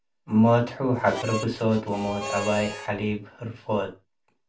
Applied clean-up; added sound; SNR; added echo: none; Harmonica; 9 dB; reverberation time 0.2 s.